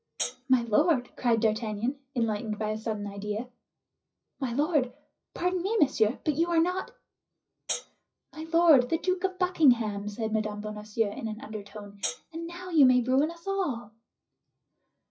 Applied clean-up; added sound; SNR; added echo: classical method WPE with log-MMSE.